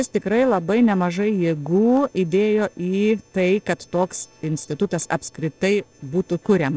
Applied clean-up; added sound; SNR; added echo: neural separator model SepFormer DNS4.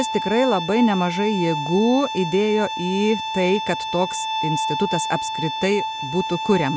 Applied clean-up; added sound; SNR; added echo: none; Bowed string instrument; 5 dB; none.